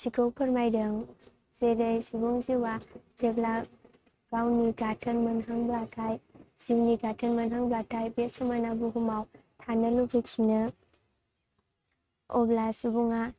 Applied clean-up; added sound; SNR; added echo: neural mask model RNNoise.